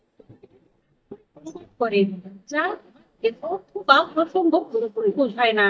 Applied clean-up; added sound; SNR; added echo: neural mask model DeepFilterNet 3.